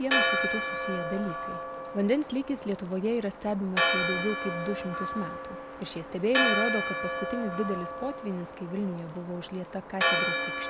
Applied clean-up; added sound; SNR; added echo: none; Church bell; -1 dB; none.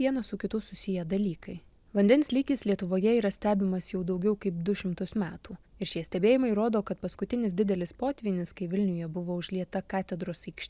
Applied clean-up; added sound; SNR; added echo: none; none; none; none.